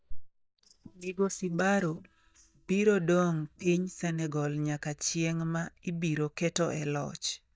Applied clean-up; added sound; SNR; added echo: neural mask model DeepFilterNet 3.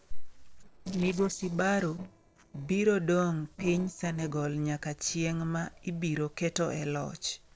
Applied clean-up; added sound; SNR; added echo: neural separator model SepFormer DNS4.